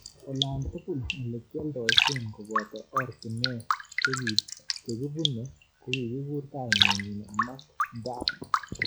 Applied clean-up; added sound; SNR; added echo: classical method log-MMSE.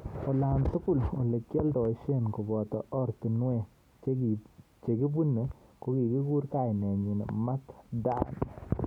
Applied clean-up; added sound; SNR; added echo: none; none; none; none.